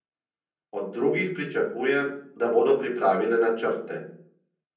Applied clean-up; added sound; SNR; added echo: none; none; none; reverberation time 0.6 s.